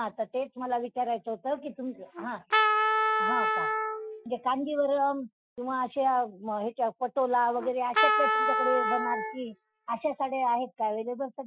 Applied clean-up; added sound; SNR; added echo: classical method Wiener filter.